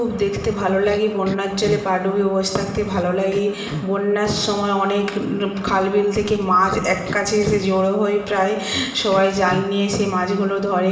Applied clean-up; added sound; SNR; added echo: none; Cough; 14 dB; reverberation time 1.1 s.